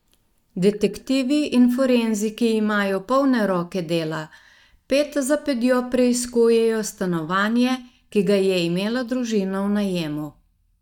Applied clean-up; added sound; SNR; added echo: neural mask model DeepFilterNet 3.